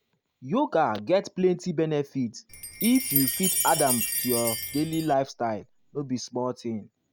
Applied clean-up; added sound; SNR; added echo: none; Chime; 3 dB; none.